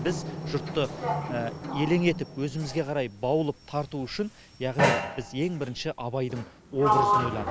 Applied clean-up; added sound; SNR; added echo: none; Sliding door; 1 dB; none.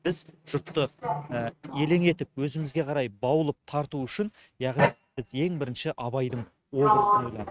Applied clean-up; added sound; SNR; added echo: neural mask model RNNoise.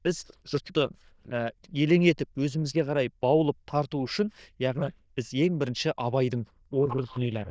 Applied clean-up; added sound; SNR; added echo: neural diffusion model UNIVERSE++.